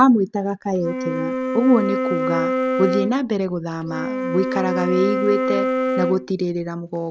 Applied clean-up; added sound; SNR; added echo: none; Wind instrument, woodwind instrument; 2 dB; none.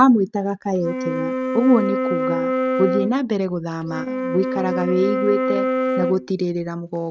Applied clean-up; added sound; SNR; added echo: neural mask model RNNoise.